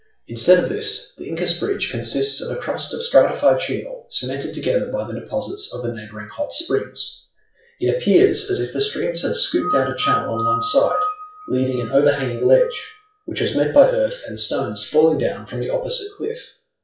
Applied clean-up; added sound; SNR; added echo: classical method WPE with log-MMSE.